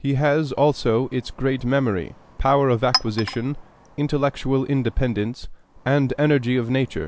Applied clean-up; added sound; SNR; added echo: none; Chink, clink; 15 dB; none.